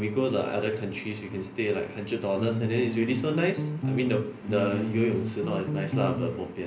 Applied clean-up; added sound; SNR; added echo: none; Bass guitar; 2 dB; reverberation time 0.5 s.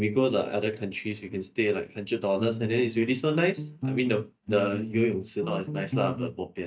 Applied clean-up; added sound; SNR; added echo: neural mask model DeepFilterNet 3.